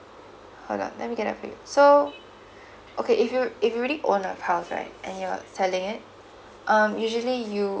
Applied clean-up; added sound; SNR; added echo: none; none; none; none.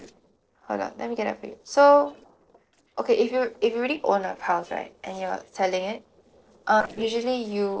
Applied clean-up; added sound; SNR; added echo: neural separator model SepFormer DNS4.